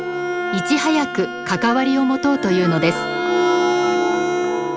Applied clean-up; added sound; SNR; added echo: none; Bowed string instrument; 2 dB; none.